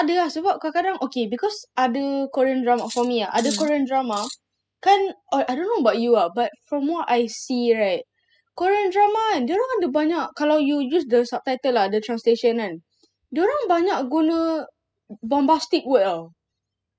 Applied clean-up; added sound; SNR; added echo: classical method spectral subtraction.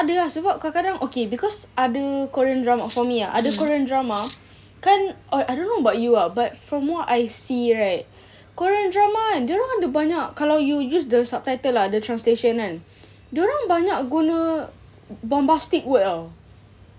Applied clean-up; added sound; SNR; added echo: none; Cutlery, silverware; 14 dB; none.